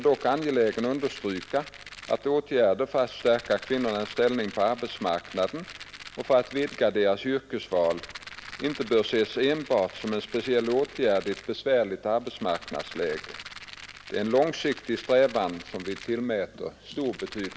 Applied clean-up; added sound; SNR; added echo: none; Rattle; 17 dB; none.